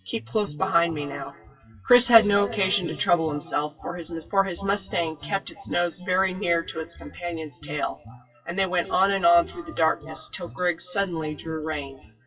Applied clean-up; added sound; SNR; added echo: classical method WPE with log-MMSE.